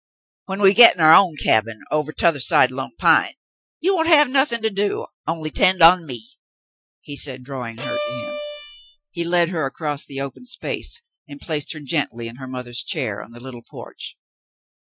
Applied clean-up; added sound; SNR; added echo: classical method Wiener filter.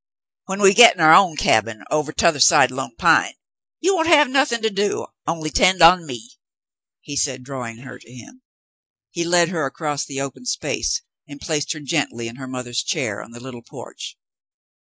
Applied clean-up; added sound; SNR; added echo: neural mask model Resemble Enhance denoiser.